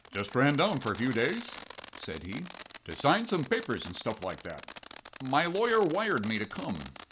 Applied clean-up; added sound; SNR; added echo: none; Fireworks; 13 dB; none.